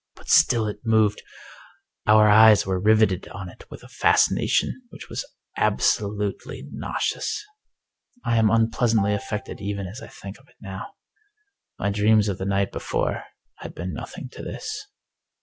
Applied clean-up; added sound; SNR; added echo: none; Marimba, xylophone; 17 dB; none.